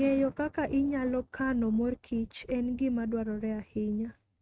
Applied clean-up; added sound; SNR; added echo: neural mask model RNNoise.